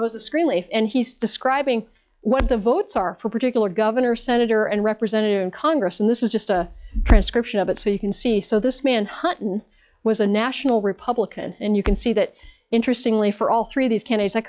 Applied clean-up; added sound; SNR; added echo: classical method log-MMSE.